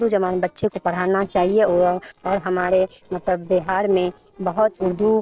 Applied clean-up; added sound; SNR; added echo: neural separator model SepFormer DNS4.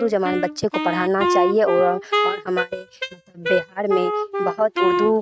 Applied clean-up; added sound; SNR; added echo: neural mask model RNNoise.